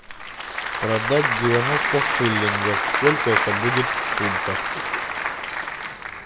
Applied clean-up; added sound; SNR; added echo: none; Applause / Crowd; -2 dB; none.